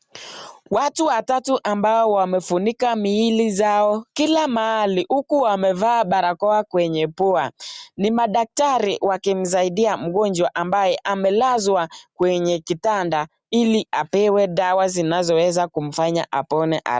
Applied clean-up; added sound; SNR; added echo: none; none; none; none.